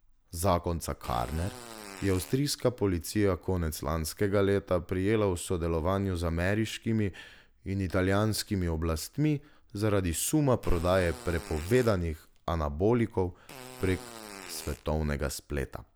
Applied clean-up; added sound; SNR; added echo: none; Fart; 17 dB; none.